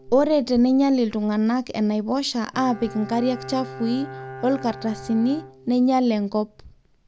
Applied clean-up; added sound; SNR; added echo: none; Bowed string instrument; 18 dB; none.